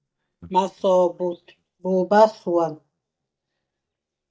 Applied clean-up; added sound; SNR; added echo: neural mask model DeepFilterNet 3.